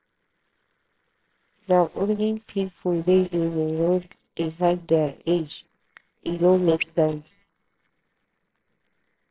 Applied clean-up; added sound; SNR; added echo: neural separator model SepFormer WHAMR!.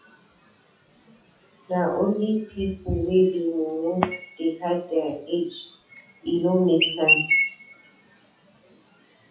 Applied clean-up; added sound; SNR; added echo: classical method WPE with log-MMSE.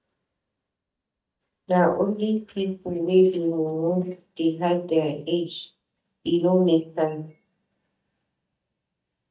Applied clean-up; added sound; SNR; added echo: neural mask model DeepFilterNet 3.